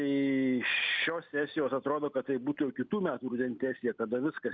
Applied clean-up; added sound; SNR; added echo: none; none; none; none.